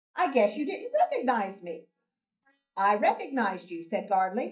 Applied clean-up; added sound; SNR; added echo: neural mask model DeepFilterNet 3.